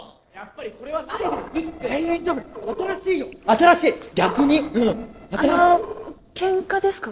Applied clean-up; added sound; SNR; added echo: neural separator model SepFormer DNS4.